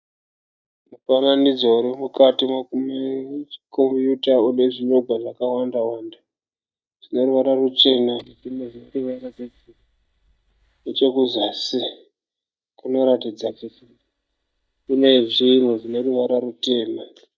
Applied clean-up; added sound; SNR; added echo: neural mask model DeepFilterNet 3.